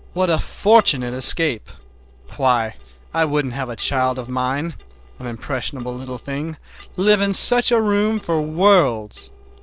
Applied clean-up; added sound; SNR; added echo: neural separator model SepFormer DNS4.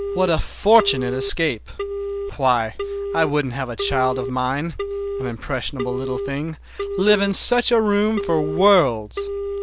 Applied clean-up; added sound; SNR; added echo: none; Telephone; 7 dB; none.